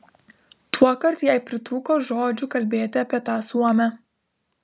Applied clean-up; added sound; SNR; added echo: none; none; none; none.